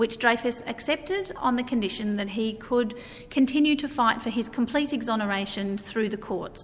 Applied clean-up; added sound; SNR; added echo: none; none; none; none.